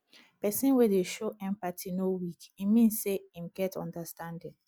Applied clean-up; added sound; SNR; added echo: none; none; none; none.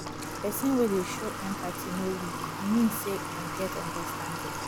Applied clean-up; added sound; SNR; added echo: none; Water tap, faucet / Water; 4 dB; none.